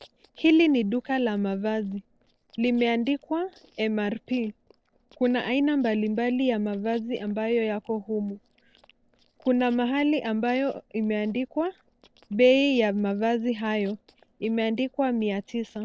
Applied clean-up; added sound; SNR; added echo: neural separator model SepFormer DNS4.